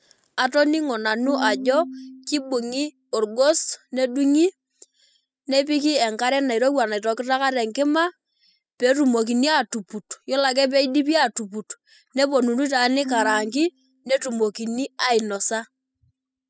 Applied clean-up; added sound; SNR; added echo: classical method spectral subtraction.